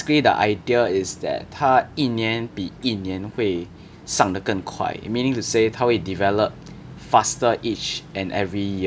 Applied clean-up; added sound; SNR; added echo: none; none; none; none.